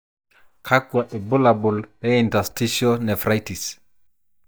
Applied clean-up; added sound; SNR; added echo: neural mask model DeepFilterNet 3.